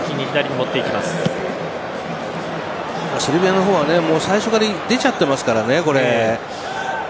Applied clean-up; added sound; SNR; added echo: none; none; none; none.